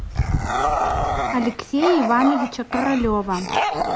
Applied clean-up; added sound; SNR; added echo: none; Bark / Growling; 0 dB; none.